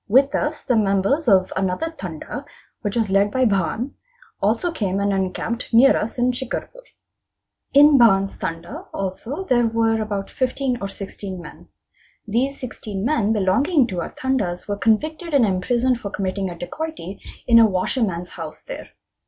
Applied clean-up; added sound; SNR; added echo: none; none; none; none.